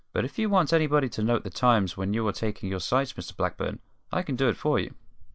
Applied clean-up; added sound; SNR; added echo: none; none; none; none.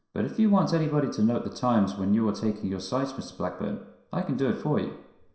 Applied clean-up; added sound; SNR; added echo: none; none; none; reverberation time 0.7 s.